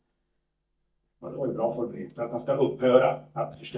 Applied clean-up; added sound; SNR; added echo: neural mask model DeepFilterNet 3.